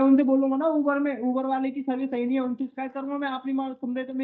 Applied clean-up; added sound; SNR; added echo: neural mask model DeepFilterNet 3.